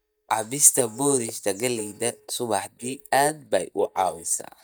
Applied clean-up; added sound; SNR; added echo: neural mask model DeepFilterNet 3.